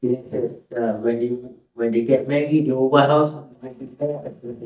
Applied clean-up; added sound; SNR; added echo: neural mask model DeepFilterNet 3.